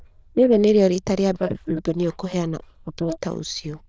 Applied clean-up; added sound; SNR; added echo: neural diffusion model UNIVERSE++.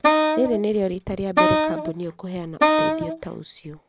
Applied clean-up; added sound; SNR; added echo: none; Wind instrument, woodwind instrument; -5 dB; none.